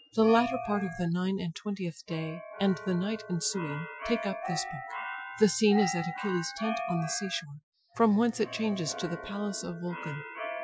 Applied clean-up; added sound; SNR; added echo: classical method Wiener filter.